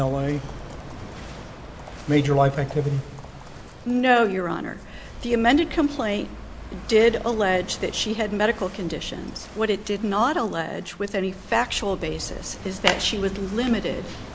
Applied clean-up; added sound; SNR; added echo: none; Walk, footsteps / Waves, surf / Wind; 14 dB; none.